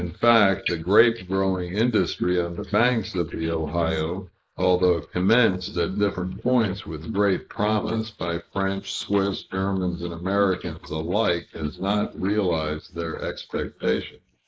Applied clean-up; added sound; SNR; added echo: neural mask model Resemble Enhance denoiser.